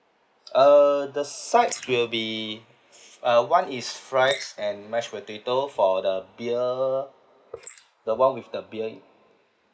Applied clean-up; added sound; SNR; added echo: neural mask model Resemble Enhance denoiser.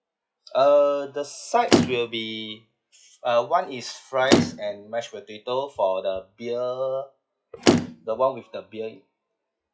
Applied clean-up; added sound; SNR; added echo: classical method log-MMSE.